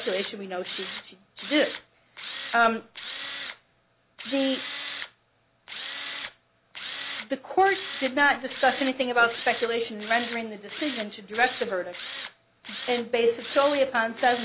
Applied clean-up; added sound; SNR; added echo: none; Tools; 11 dB; none.